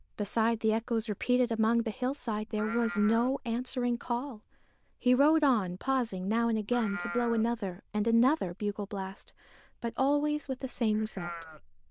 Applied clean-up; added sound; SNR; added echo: neural diffusion model UNIVERSE++.